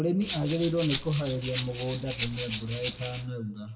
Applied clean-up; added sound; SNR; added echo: none; Rattle (instrument); 8 dB; reverberation time 0.6 s.